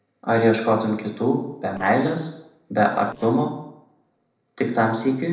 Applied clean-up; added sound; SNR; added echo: neural separator model SepFormer DNS4.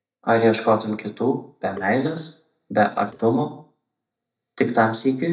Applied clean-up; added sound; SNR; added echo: neural mask model DeepFilterNet 3.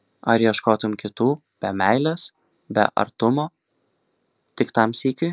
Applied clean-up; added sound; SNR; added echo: none; none; none; none.